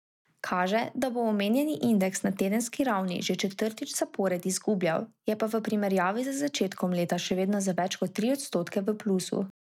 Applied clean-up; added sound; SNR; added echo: none; none; none; none.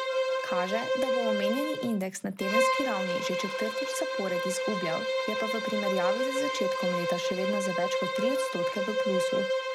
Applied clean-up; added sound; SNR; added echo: none; Bowed string instrument; -4 dB; none.